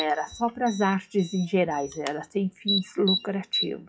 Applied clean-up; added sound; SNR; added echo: classical method WPE with log-MMSE.